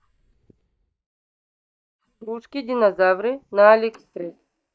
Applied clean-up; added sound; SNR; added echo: neural mask model DeepFilterNet 3.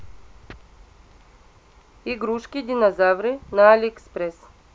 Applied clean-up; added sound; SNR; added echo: none; none; none; none.